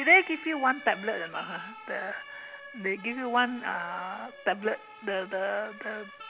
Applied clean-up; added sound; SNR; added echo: none; Siren; 16 dB; none.